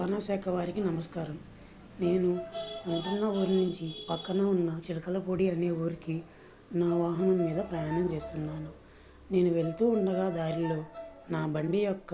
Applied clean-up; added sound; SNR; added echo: none; Bowed string instrument; 12 dB; none.